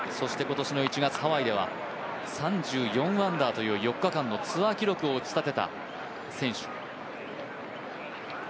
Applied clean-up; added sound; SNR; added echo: none; none; none; none.